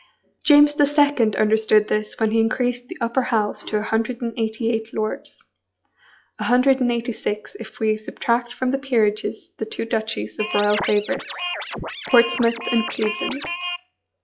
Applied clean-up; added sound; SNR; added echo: classical method log-MMSE.